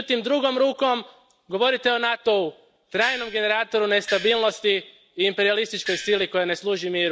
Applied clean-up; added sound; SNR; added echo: none; Gong; 9 dB; none.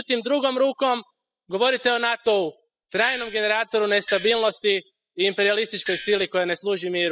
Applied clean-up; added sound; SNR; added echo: classical method spectral subtraction.